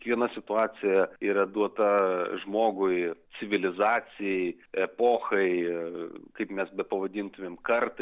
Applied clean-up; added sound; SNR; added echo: none; none; none; none.